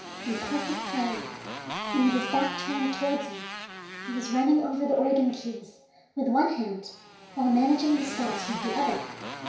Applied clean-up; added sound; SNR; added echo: none; Motorcycle; 9 dB; reverberation time 0.6 s.